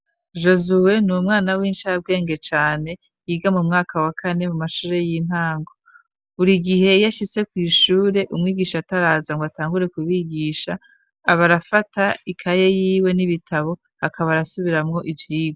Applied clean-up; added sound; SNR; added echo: none; none; none; none.